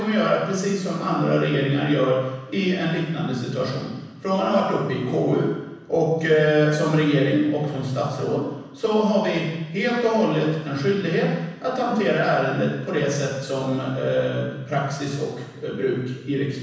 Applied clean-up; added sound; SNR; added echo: none; none; none; reverberation time 1.1 s.